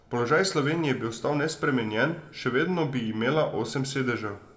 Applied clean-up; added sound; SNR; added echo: none; none; none; reverberation time 1.1 s.